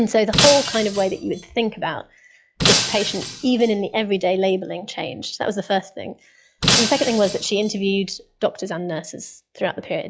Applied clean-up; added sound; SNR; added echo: classical method log-MMSE.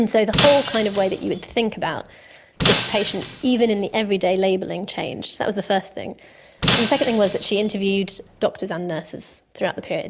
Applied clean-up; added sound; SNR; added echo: none; Shatter; 2 dB; none.